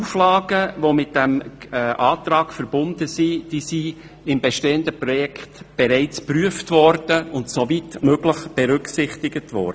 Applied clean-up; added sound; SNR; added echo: none; none; none; none.